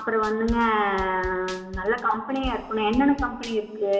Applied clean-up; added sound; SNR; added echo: none; Drum kit; 14 dB; reverberation time 1.6 s.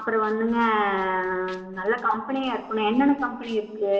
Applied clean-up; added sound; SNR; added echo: neural separator model SepFormer DNS4.